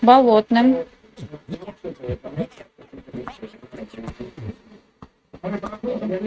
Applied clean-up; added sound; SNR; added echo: neural mask model RNNoise.